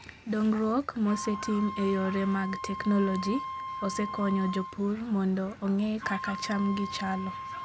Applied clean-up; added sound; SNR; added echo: none; Wind instrument, woodwind instrument; 10 dB; none.